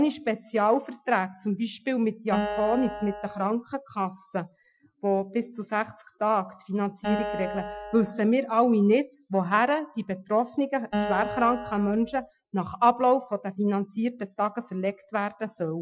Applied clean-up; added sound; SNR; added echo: classical method Wiener filter.